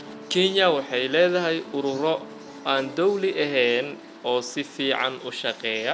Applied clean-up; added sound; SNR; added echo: none; Piano; 19 dB; none.